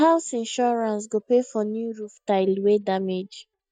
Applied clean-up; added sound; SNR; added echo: neural mask model DeepFilterNet 3.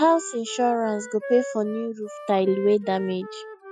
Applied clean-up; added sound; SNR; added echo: classical method Wiener filter.